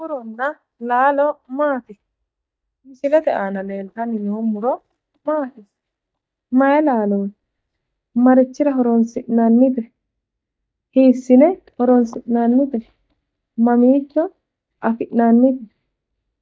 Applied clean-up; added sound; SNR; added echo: neural mask model DeepFilterNet 3.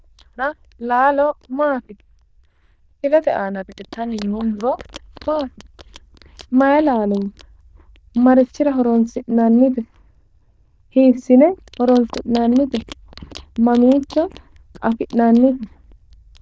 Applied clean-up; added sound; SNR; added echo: neural diffusion model UNIVERSE++.